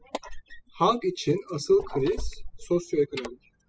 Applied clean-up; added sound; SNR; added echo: classical method spectral subtraction.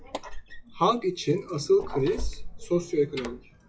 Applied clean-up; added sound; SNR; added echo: classical method log-MMSE.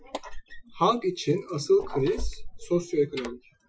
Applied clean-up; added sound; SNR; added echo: classical method Wiener filter.